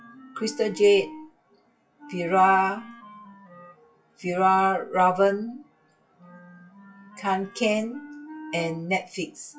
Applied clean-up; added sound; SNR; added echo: classical method WPE with log-MMSE.